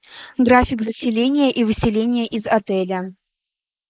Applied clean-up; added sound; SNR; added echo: neural mask model Resemble Enhance denoiser.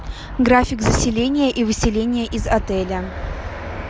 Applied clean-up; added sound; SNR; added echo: none; none; none; none.